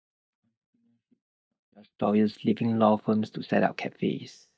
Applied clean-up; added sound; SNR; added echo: neural mask model DeepFilterNet 3.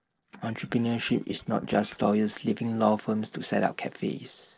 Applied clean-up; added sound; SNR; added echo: neural separator model SepFormer DNS4.